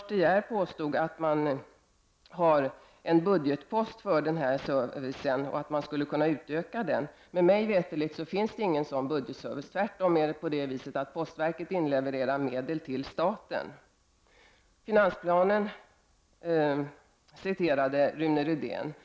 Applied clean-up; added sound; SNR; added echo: none; none; none; none.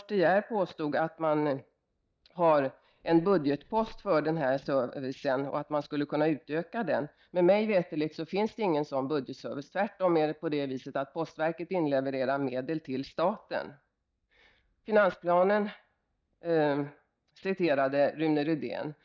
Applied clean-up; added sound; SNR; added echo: neural mask model DeepFilterNet 3.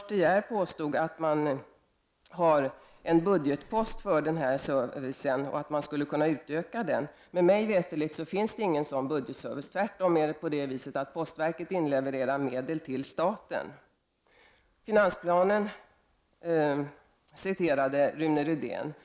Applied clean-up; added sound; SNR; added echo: neural mask model Resemble Enhance denoiser.